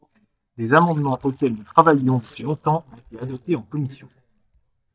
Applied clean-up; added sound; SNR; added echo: neural mask model DeepFilterNet 3.